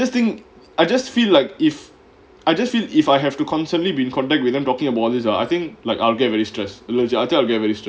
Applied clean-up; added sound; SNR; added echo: none; none; none; none.